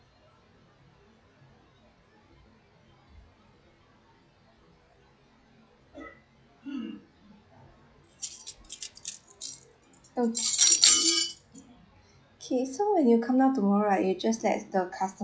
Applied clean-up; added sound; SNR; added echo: classical method log-MMSE.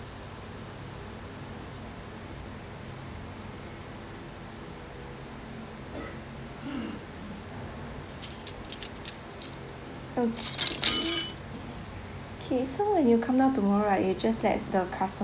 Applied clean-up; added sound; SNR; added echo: none; Cutlery, silverware; -3 dB; none.